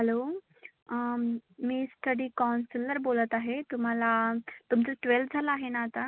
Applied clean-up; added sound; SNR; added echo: none; none; none; none.